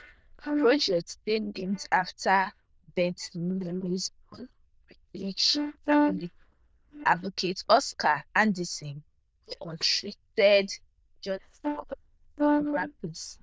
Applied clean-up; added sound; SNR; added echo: neural diffusion model UNIVERSE++.